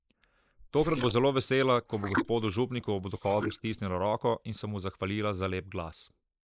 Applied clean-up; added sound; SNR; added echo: neural mask model Resemble Enhance denoiser.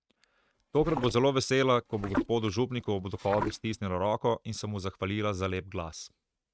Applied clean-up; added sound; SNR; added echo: neural mask model RNNoise.